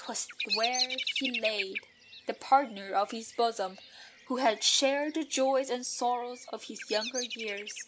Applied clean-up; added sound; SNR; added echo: none; Bird vocalization, bird call, bird song; 8 dB; none.